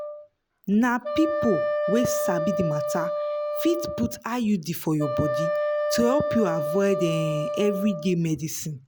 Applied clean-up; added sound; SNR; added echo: none; Wind instrument, woodwind instrument; 2 dB; none.